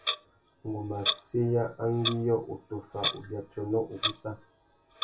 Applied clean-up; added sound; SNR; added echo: none; Clock; 4 dB; reverberation time 0.2 s.